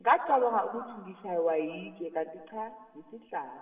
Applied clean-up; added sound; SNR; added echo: none; none; none; reverberation time 1.6 s.